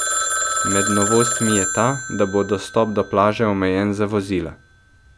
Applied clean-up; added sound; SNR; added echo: none; Telephone; 3 dB; none.